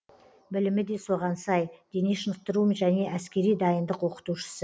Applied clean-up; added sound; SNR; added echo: none; none; none; none.